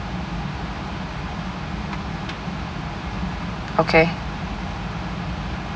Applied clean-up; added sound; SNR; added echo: none; none; none; none.